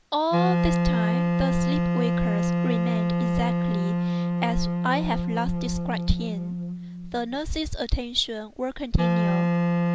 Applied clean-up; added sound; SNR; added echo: none; Wind instrument, woodwind instrument; -4 dB; none.